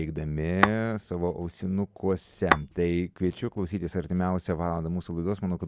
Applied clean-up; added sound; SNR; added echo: none; Tap / Glass; 3 dB; none.